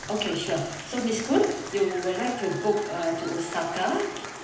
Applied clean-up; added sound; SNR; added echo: none; Applause / Crowd; 11 dB; reverberation time 0.9 s.